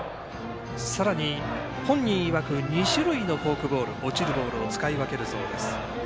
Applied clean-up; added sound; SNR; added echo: none; none; none; none.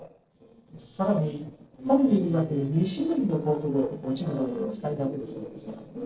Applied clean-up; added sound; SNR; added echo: neural separator model SepFormer DNS4.